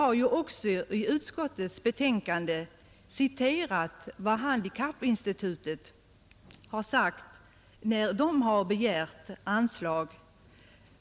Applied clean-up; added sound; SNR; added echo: none; none; none; none.